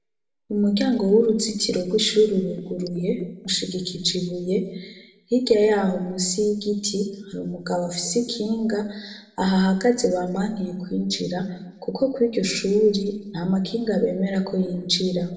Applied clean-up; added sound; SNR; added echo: none; Bathtub (filling or washing); 19 dB; reverberation time 0.7 s.